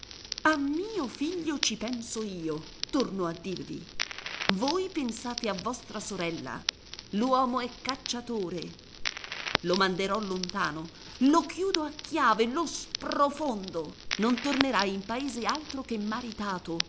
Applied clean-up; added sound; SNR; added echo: none; Crackle; 9 dB; none.